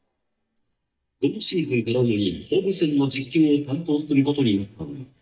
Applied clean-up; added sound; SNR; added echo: neural mask model DeepFilterNet 3.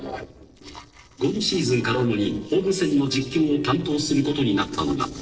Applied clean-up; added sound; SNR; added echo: neural separator model SepFormer DNS4.